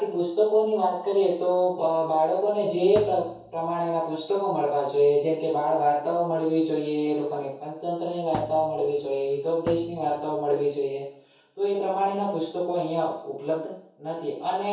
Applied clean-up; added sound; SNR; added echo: none; Thump, thud; 16 dB; reverberation time 0.6 s.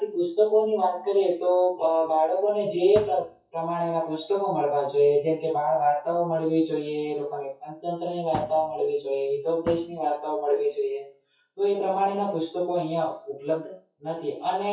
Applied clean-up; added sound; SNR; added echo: classical method WPE with log-MMSE.